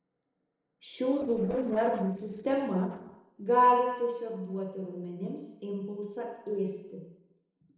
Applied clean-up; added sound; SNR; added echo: neural separator model SepFormer DNS4.